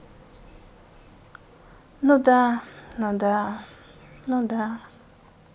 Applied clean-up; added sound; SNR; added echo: none; none; none; none.